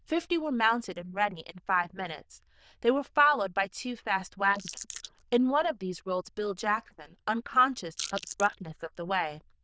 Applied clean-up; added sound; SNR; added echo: neural diffusion model UNIVERSE++.